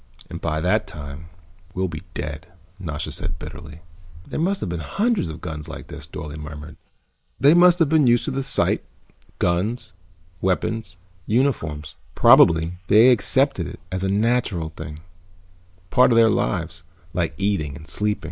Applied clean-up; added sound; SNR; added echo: neural mask model Resemble Enhance denoiser.